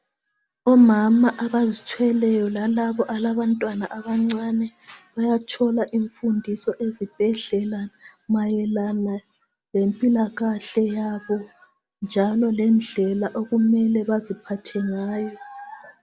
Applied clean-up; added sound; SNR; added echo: none; none; none; none.